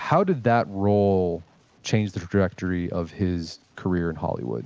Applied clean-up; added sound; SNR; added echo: none; none; none; none.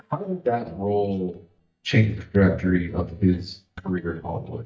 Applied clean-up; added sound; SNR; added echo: neural mask model DeepFilterNet 3.